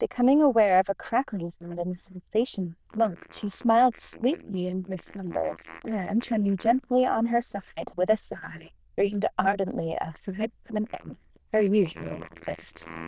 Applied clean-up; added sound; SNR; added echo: neural diffusion model UNIVERSE++.